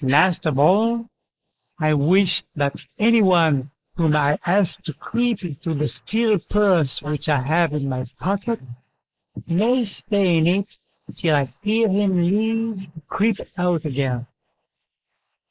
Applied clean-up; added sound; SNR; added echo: neural mask model Resemble Enhance denoiser.